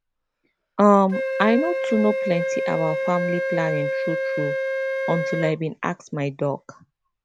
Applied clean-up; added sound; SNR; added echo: none; Wind instrument, woodwind instrument; 3 dB; none.